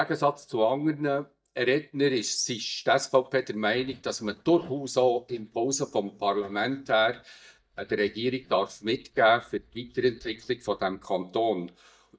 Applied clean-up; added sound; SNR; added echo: neural mask model DeepFilterNet 3.